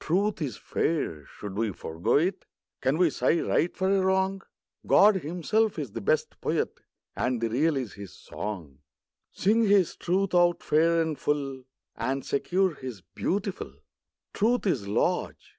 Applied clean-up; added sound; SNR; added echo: none; none; none; none.